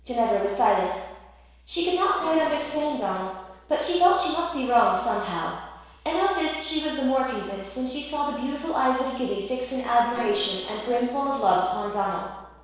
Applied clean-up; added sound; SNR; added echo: neural separator model SepFormer DNS4.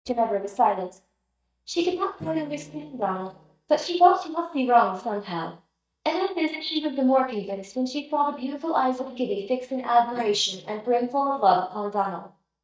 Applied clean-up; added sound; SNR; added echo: neural mask model DeepFilterNet 3.